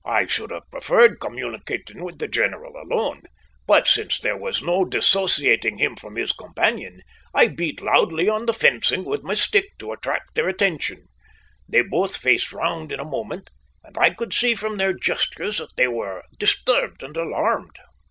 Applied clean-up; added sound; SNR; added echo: none; none; none; none.